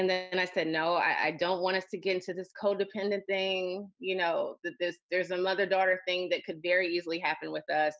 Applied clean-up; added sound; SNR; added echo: none; none; none; none.